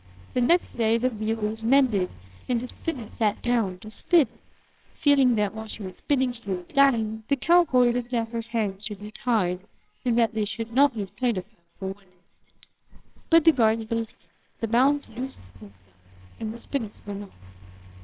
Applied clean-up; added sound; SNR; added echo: neural separator model SepFormer WHAMR!.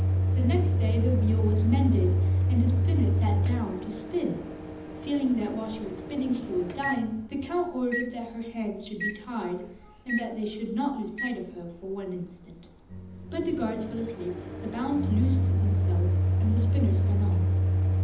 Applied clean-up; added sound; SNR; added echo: none; Microwave oven; -4 dB; reverberation time 0.8 s.